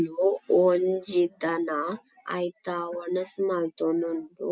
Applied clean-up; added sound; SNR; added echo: none; none; none; none.